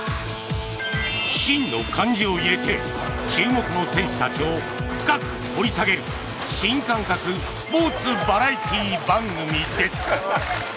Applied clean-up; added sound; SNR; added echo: none; Electric guitar; 12 dB; none.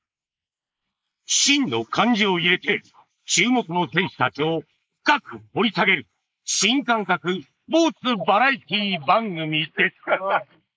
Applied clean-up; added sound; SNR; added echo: neural mask model Resemble Enhance denoiser.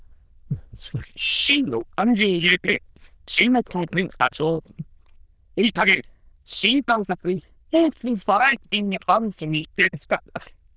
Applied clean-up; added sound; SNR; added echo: neural diffusion model UNIVERSE++.